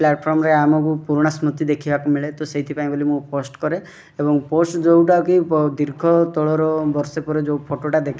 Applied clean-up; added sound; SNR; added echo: none; none; none; none.